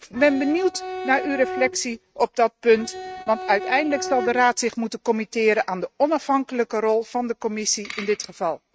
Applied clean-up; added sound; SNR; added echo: neural mask model RNNoise.